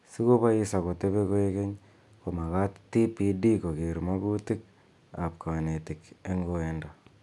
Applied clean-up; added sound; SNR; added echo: none; none; none; none.